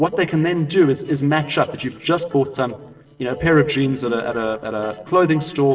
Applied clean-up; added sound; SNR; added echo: neural separator model SepFormer DNS4.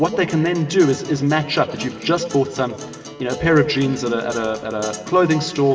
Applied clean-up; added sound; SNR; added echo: none; Acoustic guitar; 15 dB; reverberation time 1.9 s.